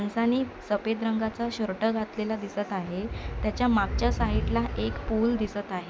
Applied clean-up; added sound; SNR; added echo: none; Animal; 3 dB; none.